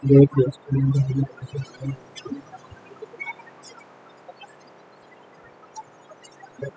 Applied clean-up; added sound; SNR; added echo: classical method spectral subtraction.